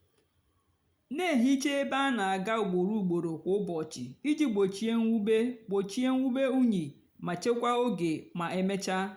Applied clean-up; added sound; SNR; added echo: none; none; none; none.